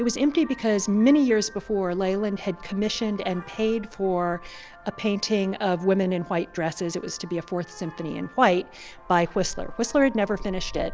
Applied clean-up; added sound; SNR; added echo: none; Vehicle horn, car horn, honking; 16 dB; none.